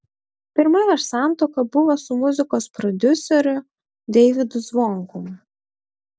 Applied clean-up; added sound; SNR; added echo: none; none; none; none.